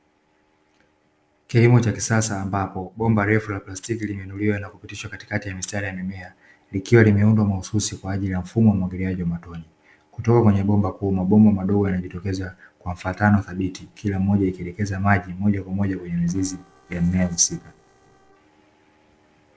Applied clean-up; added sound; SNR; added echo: neural separator model SepFormer DNS4.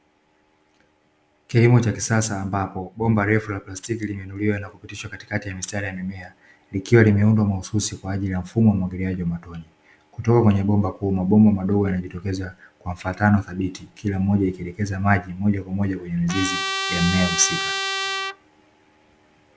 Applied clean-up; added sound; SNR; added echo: none; Trumpet; 4 dB; none.